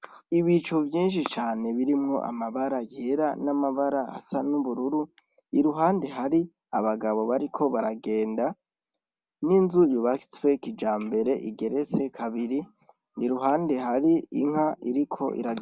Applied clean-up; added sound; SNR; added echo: none; none; none; none.